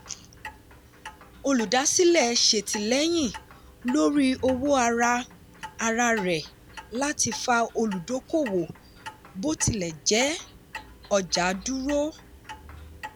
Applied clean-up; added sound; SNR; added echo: none; Clock; 17 dB; none.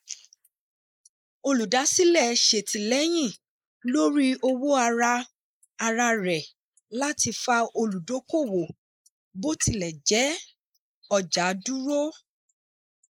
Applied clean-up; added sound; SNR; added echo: neural mask model Resemble Enhance denoiser.